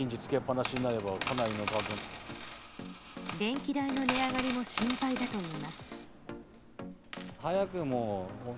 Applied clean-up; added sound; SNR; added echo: none; Coin (dropping); -2 dB; none.